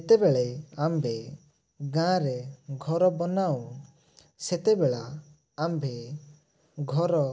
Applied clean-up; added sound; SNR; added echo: none; none; none; none.